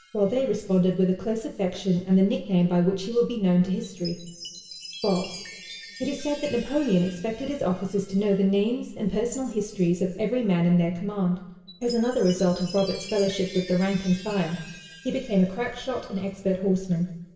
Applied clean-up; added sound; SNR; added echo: none; Chime; 20 dB; reverberation time 1.1 s.